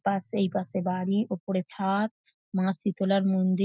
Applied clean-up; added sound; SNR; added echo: none; none; none; none.